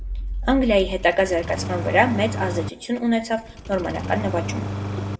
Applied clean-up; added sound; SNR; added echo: none; Engine starting; 7 dB; reverberation time 1.0 s.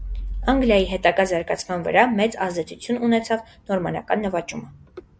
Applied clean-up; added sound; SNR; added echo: none; none; none; none.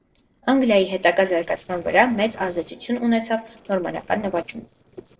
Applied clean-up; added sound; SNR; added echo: neural separator model SepFormer DNS4.